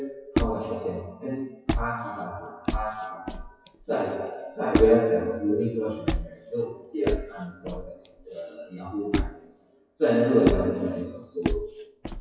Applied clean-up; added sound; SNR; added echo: classical method WPE with log-MMSE.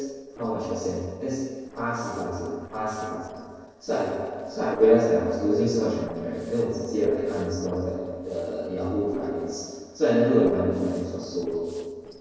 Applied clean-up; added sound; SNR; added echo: neural separator model SepFormer DNS4.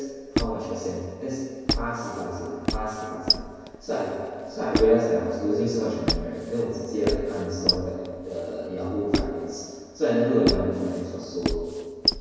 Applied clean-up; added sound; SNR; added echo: none; Squeak; 4 dB; reverberation time 2.2 s.